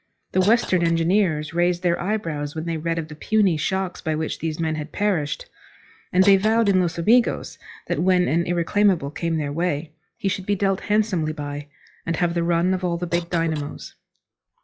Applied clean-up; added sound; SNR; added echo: classical method log-MMSE.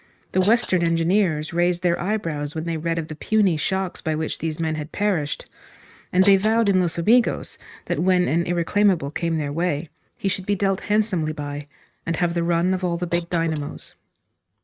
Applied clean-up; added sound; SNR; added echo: neural mask model RNNoise.